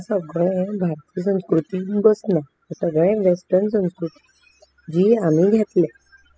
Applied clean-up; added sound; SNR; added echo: classical method spectral subtraction.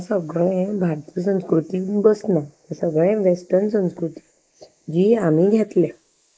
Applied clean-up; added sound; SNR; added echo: neural mask model Resemble Enhance denoiser.